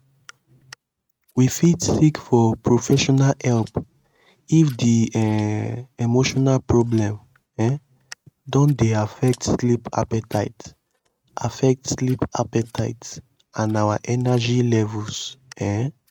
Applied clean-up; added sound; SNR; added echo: neural mask model RNNoise.